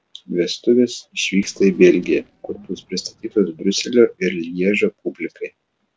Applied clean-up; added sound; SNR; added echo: neural separator model SepFormer DNS4.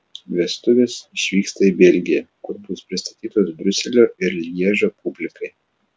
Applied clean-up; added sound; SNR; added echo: none; none; none; none.